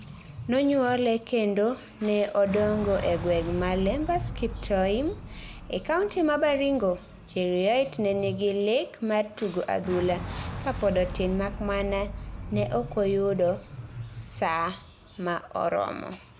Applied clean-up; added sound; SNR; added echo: none; Boom; 12 dB; none.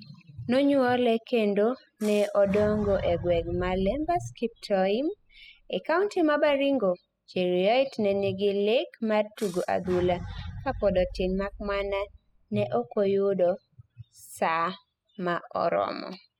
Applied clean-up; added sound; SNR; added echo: classical method spectral subtraction.